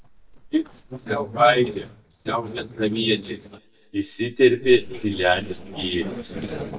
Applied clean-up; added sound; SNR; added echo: neural mask model DeepFilterNet 3.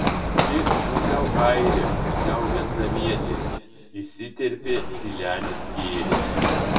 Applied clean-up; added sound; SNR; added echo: none; Run; -4 dB; reverberation time 1.7 s.